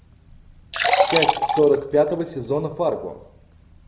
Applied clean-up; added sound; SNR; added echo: none; Liquid; 2 dB; none.